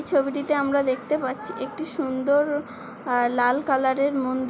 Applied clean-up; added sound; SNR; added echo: none; none; none; none.